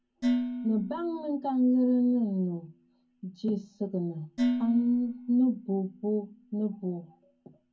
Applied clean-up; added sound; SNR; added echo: none; Dishes, pots, and pans; 7 dB; reverberation time 0.3 s.